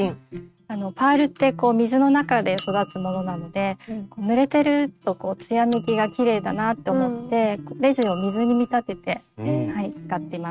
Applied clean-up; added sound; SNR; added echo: neural mask model RNNoise.